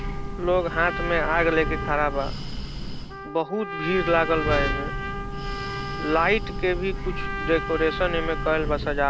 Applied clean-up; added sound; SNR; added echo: none; Trumpet + Breathing; 3 dB; none.